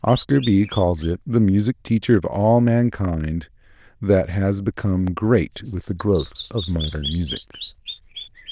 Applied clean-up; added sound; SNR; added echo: neural diffusion model UNIVERSE++.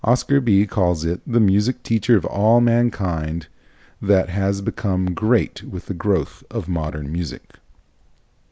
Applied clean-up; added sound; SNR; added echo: none; none; none; none.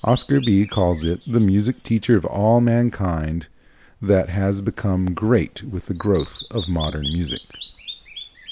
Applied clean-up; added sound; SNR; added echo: neural mask model Resemble Enhance denoiser.